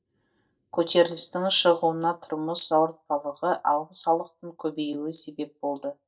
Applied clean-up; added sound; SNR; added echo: neural mask model DeepFilterNet 3.